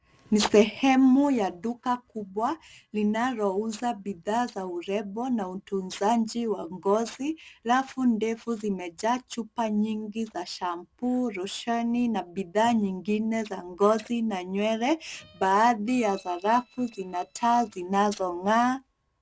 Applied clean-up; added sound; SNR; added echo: neural separator model SepFormer DNS4.